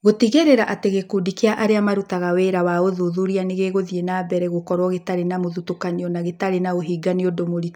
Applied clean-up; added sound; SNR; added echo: none; none; none; none.